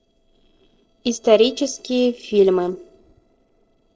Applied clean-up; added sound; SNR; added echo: neural separator model SepFormer DNS4.